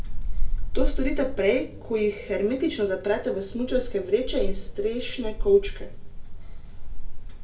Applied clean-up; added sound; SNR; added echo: none; Wind; -1 dB; reverberation time 0.2 s.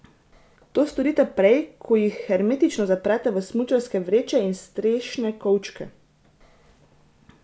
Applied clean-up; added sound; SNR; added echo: none; none; none; none.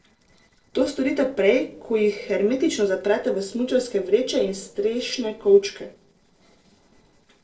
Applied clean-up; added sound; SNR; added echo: neural separator model SepFormer DNS4.